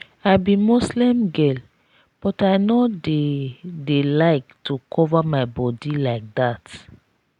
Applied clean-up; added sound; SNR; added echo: none; none; none; none.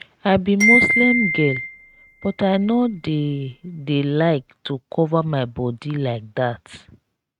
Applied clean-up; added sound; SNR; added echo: neural mask model RNNoise.